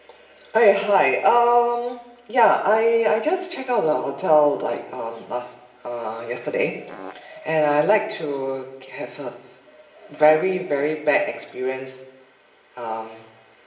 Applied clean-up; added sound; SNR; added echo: none; Fart; 15 dB; reverberation time 0.8 s.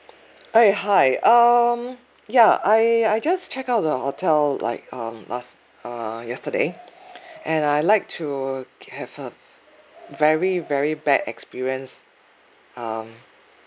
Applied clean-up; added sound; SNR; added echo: none; none; none; none.